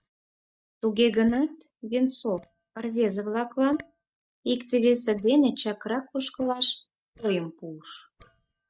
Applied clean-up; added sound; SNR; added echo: neural mask model DeepFilterNet 3.